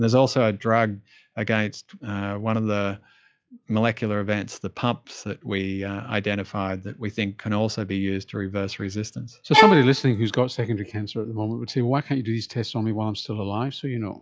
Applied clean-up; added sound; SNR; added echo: classical method log-MMSE.